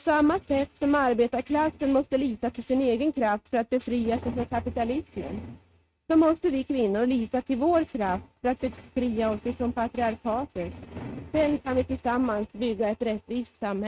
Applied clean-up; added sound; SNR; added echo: neural mask model RNNoise.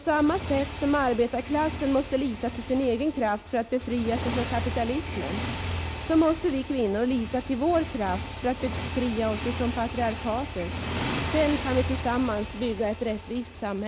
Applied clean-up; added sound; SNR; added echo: none; Motorcycle; 7 dB; none.